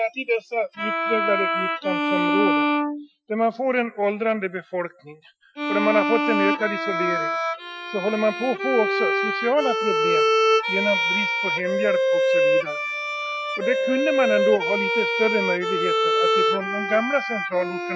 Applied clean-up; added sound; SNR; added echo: classical method Wiener filter.